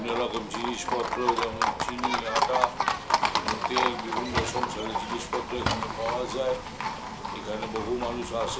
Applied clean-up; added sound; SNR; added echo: none; Livestock, farm animals, working animals; -3 dB; none.